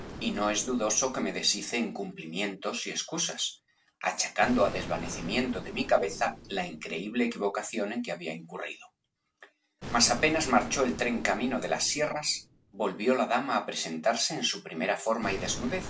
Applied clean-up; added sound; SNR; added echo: none; Explosion; 14 dB; none.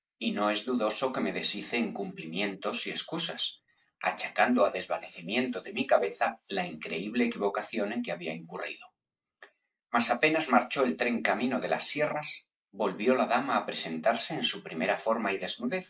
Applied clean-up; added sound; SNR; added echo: neural mask model Resemble Enhance denoiser.